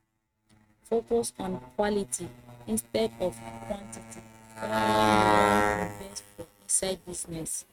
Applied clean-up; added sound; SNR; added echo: neural mask model RNNoise.